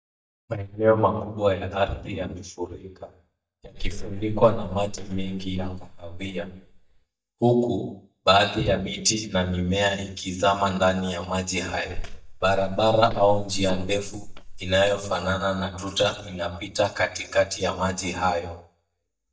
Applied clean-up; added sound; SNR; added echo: neural mask model DeepFilterNet 3.